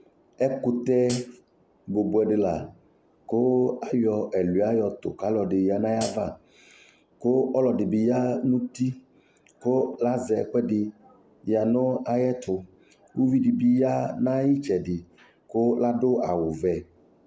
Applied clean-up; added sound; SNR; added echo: none; Hi-hat; 14 dB; none.